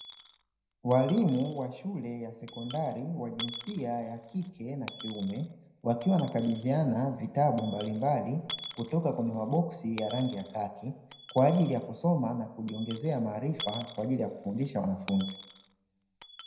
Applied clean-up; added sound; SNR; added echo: none; Coin (dropping) / Dishes, pots, and pans; 4 dB; reverberation time 0.8 s.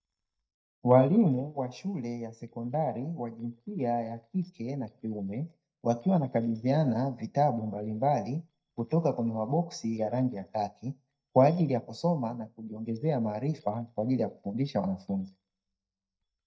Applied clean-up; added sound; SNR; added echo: neural mask model DeepFilterNet 3.